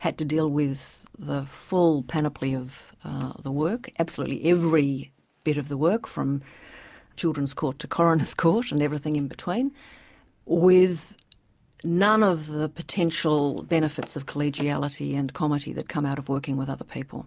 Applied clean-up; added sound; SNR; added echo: neural mask model Resemble Enhance denoiser.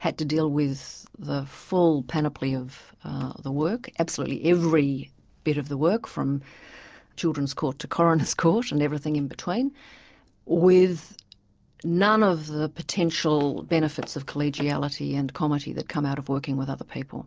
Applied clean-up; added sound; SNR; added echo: neural separator model SepFormer DNS4.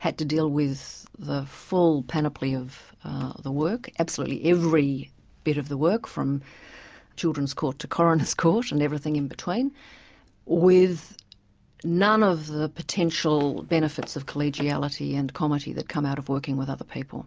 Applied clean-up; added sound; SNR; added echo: none; Run; 17 dB; none.